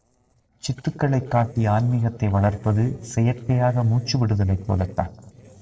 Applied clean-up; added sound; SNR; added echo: neural separator model SepFormer DNS4.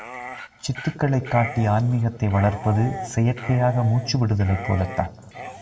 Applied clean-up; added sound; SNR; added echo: none; Dog; 13 dB; reverberation time 0.5 s.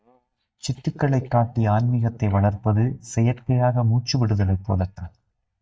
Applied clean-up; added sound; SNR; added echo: neural mask model DeepFilterNet 3.